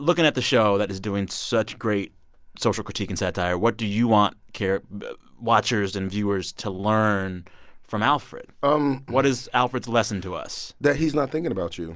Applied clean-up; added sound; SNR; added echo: none; none; none; none.